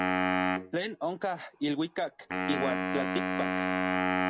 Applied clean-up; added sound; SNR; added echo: none; Wind instrument, woodwind instrument; -4 dB; none.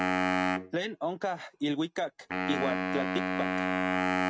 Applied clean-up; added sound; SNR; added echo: neural mask model RNNoise.